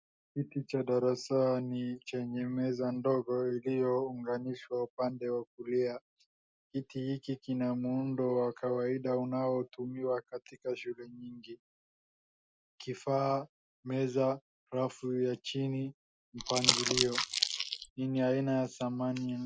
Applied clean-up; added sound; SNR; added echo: neural mask model Resemble Enhance denoiser.